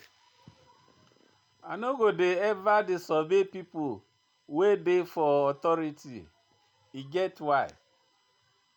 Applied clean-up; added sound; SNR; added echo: none; none; none; none.